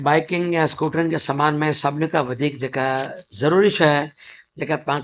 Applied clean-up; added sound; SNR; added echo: neural mask model Resemble Enhance denoiser.